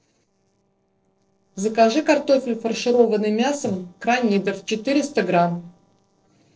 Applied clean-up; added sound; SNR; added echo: neural separator model SepFormer DNS4.